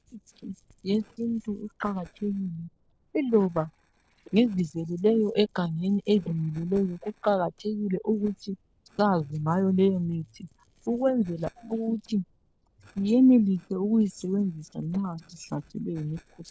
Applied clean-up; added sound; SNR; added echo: neural separator model SepFormer DNS4.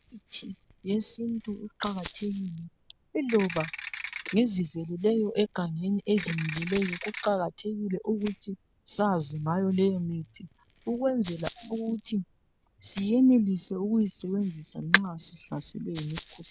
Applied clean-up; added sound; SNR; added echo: none; Ratchet, pawl / Percussion + Rattle (instrument); 6 dB; none.